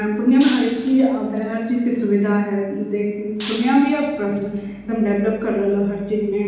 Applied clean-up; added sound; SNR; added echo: none; Shatter; 11 dB; reverberation time 1.0 s.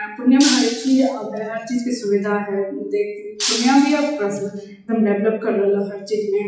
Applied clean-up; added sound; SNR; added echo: classical method WPE with log-MMSE.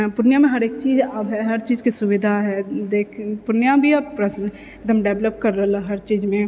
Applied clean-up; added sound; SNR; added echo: none; none; none; none.